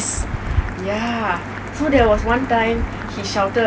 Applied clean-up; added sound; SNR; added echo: none; Applause; 14 dB; none.